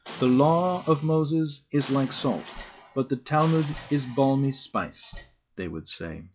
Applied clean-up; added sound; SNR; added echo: classical method log-MMSE.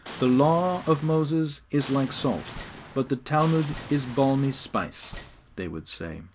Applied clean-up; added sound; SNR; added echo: none; Slam + Boom; 15 dB; none.